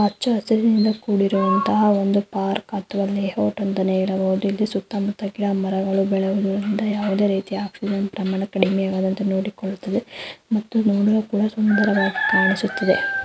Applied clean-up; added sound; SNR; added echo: none; none; none; none.